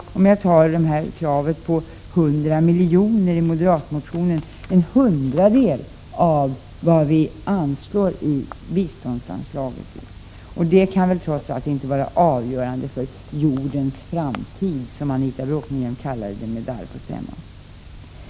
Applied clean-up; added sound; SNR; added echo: none; none; none; none.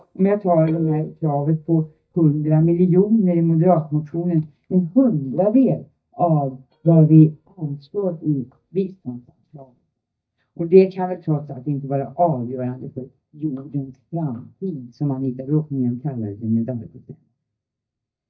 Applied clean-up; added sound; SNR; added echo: neural mask model DeepFilterNet 3.